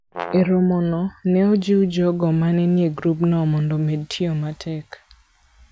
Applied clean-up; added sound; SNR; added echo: none; Brass instrument; 13 dB; none.